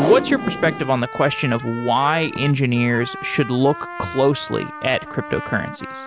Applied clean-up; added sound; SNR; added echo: none; Trumpet + Packing tape, duct tape; 9 dB; none.